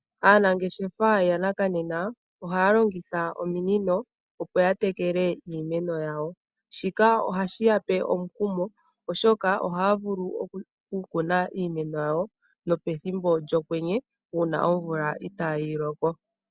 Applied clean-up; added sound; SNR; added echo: none; none; none; none.